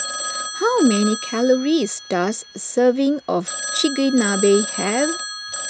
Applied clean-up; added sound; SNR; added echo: none; Telephone; 8 dB; none.